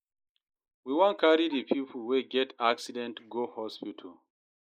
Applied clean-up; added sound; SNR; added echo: neural mask model Resemble Enhance denoiser.